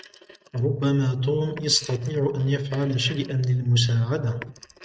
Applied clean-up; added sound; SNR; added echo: neural mask model RNNoise.